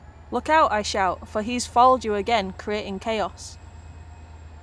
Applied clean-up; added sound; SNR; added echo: none; Train; 18 dB; none.